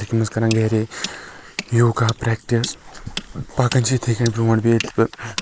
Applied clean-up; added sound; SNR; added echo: neural mask model Resemble Enhance denoiser.